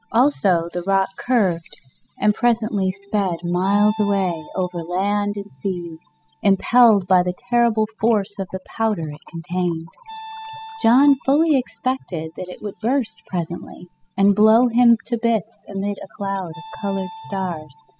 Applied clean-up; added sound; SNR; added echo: classical method spectral subtraction.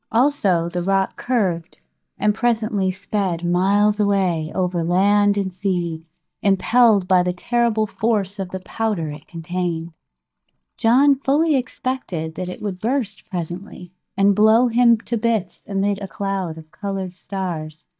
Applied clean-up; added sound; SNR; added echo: neural mask model DeepFilterNet 3.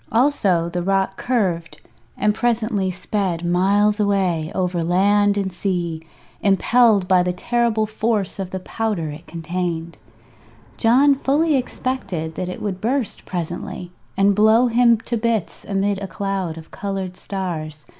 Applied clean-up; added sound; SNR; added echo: none; none; none; none.